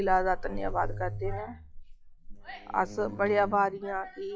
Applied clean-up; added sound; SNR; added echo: classical method log-MMSE.